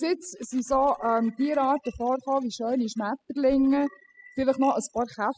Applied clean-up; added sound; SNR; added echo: classical method spectral subtraction.